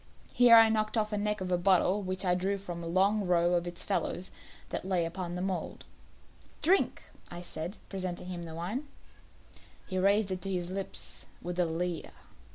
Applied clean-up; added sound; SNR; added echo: none; none; none; none.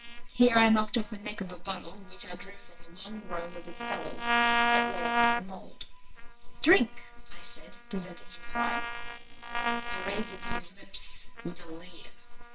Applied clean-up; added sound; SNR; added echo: neural separator model SepFormer WHAMR!.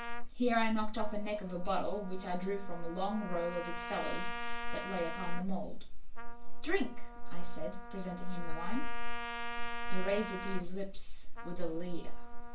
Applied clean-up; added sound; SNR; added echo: none; Trumpet; 15 dB; reverberation time 0.3 s.